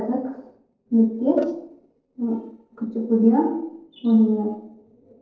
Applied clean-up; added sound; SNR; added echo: neural separator model SepFormer DNS4.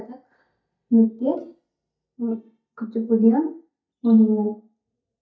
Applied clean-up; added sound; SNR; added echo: neural mask model DeepFilterNet 3.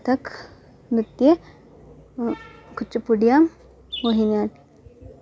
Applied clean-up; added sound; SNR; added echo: none; none; none; none.